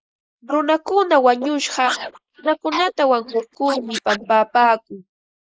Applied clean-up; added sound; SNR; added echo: neural mask model Resemble Enhance denoiser.